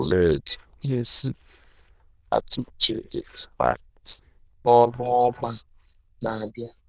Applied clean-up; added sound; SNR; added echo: neural diffusion model UNIVERSE++.